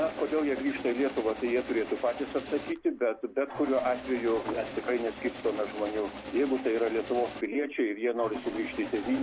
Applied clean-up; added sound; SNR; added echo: none; Engine starting; 10 dB; none.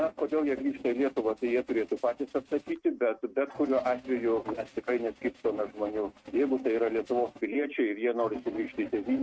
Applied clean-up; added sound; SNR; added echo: neural mask model RNNoise.